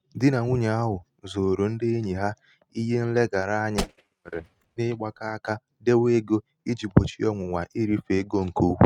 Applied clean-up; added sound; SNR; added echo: neural mask model RNNoise.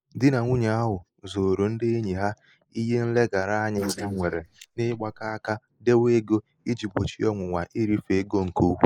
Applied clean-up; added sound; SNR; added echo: neural mask model Resemble Enhance denoiser.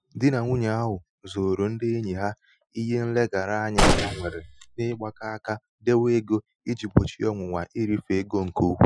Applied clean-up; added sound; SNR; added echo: classical method Wiener filter.